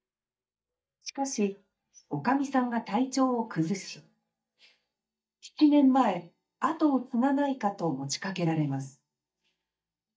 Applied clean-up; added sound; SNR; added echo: neural mask model DeepFilterNet 3.